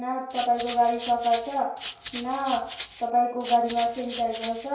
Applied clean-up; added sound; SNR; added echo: none; Rattle (instrument); -2 dB; reverberation time 0.6 s.